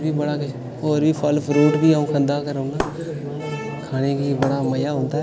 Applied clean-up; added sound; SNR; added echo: none; Shatter; 16 dB; none.